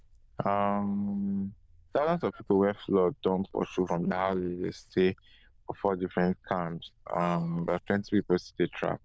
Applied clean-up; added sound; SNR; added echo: neural diffusion model UNIVERSE++.